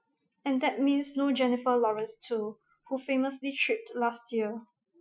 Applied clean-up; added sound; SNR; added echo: classical method Wiener filter.